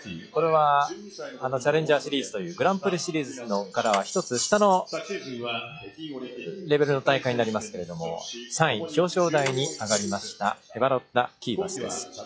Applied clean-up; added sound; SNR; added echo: classical method log-MMSE.